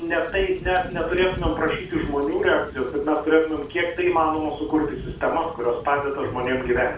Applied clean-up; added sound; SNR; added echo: none; Thunder / Rain; 13 dB; reverberation time 0.3 s.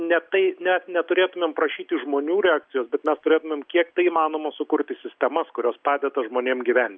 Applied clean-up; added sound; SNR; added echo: none; none; none; none.